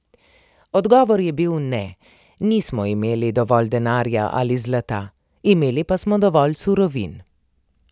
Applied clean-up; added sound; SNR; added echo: none; none; none; none.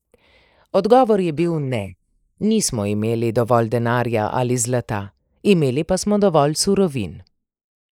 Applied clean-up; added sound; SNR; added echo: neural mask model Resemble Enhance denoiser.